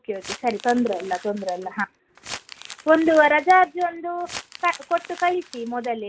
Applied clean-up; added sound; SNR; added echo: none; Crumpling, crinkling; 18 dB; none.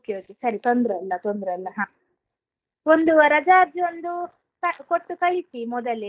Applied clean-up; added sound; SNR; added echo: neural mask model DeepFilterNet 3.